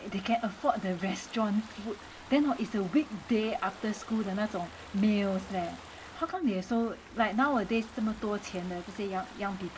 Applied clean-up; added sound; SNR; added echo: none; Stream / Ocean; 17 dB; none.